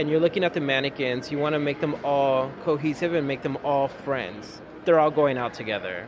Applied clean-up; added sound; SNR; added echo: none; none; none; none.